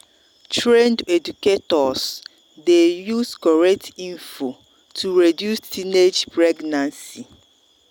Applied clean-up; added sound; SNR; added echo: none; none; none; none.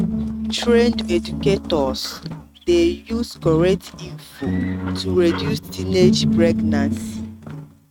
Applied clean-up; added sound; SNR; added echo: neural mask model RNNoise.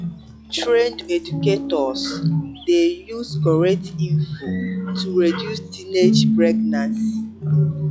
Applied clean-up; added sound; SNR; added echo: classical method log-MMSE.